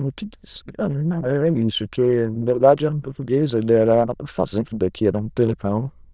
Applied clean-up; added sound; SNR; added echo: neural diffusion model UNIVERSE++.